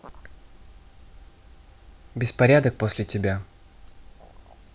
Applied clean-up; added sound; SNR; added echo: none; none; none; none.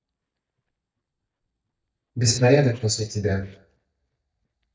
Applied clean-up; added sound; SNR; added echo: neural mask model DeepFilterNet 3.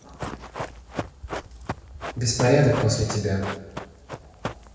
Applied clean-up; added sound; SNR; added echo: none; Run; 9 dB; reverberation time 1.2 s.